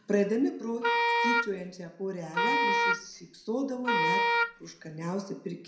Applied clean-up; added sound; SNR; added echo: none; Wind instrument, woodwind instrument; -5 dB; reverberation time 0.6 s.